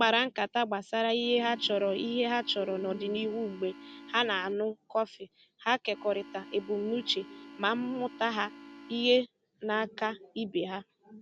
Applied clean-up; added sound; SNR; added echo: none; Organ; 17 dB; none.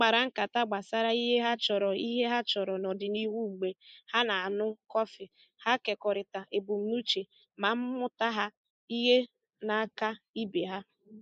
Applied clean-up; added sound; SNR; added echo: neural mask model Resemble Enhance denoiser.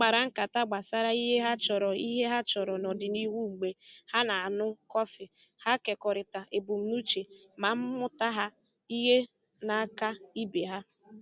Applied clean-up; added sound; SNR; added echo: none; none; none; none.